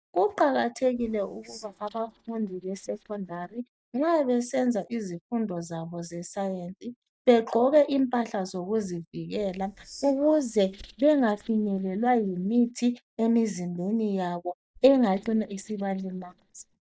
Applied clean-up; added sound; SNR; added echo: neural mask model DeepFilterNet 3.